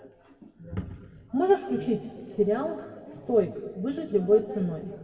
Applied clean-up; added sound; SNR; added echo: none; none; none; reverberation time 1.9 s.